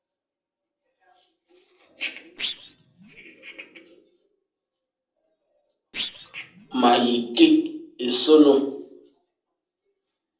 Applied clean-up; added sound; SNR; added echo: neural separator model SepFormer DNS4.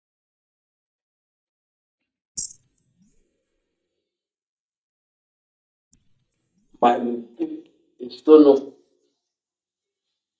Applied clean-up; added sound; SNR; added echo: neural mask model DeepFilterNet 3.